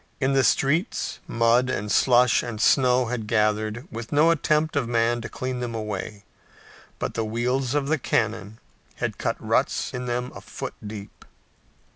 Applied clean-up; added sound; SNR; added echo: none; none; none; none.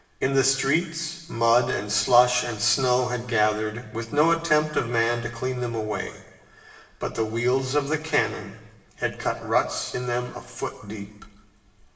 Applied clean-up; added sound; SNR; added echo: none; none; none; reverberation time 1.1 s.